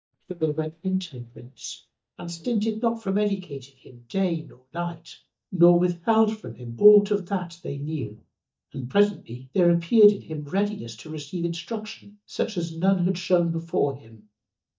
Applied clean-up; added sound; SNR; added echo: neural mask model DeepFilterNet 3.